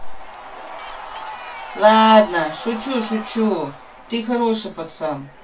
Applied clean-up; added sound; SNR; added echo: none; Crowd / Cheering; 15 dB; reverberation time 0.2 s.